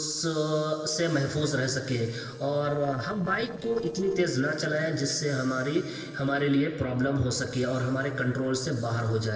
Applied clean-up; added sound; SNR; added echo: neural separator model SepFormer DNS4.